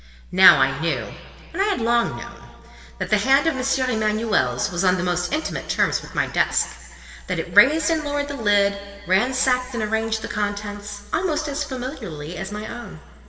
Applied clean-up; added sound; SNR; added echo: none; none; none; reverberation time 2.2 s.